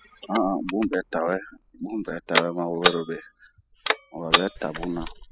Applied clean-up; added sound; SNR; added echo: classical method spectral subtraction.